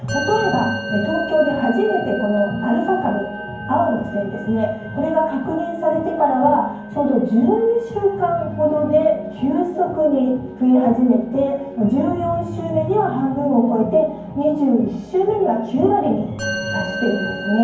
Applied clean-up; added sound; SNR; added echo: none; Musical instrument; 15 dB; reverberation time 0.9 s.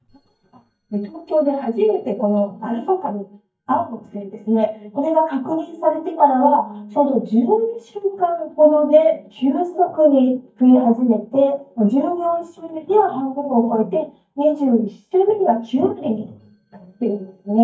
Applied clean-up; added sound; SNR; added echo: neural mask model DeepFilterNet 3.